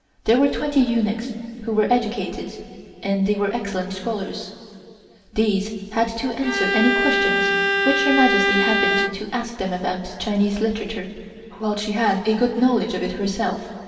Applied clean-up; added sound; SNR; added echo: none; Bowed string instrument; -2 dB; reverberation time 2.5 s.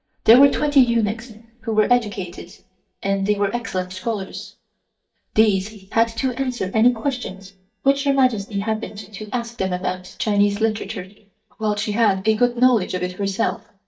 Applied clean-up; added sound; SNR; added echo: neural mask model DeepFilterNet 3.